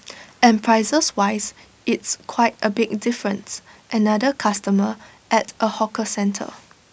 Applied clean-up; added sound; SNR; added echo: none; none; none; none.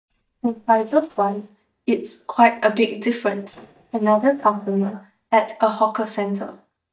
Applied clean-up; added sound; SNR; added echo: neural mask model DeepFilterNet 3.